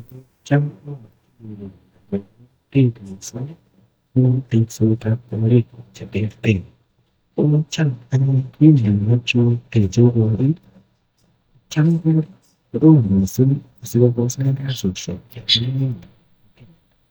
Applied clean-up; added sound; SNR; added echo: neural mask model DeepFilterNet 3.